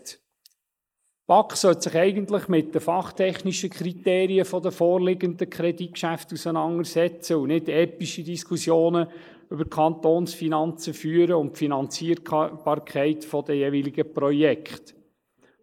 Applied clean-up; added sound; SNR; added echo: neural mask model Resemble Enhance denoiser.